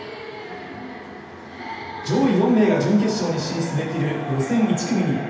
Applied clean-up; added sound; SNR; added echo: none; none; none; reverberation time 0.8 s.